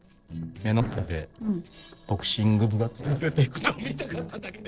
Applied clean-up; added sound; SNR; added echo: neural separator model SepFormer DNS4.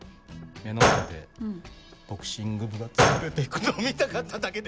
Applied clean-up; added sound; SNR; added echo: none; Gunshot, gunfire; -3 dB; none.